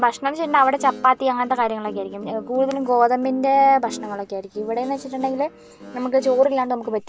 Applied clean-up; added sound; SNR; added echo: none; Guitar; 17 dB; none.